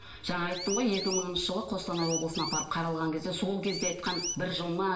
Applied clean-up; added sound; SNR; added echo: none; Chirp, tweet; 7 dB; reverberation time 0.8 s.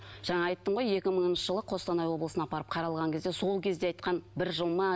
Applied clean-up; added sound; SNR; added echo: none; none; none; none.